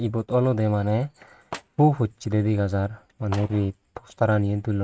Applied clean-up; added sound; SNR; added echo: neural mask model RNNoise.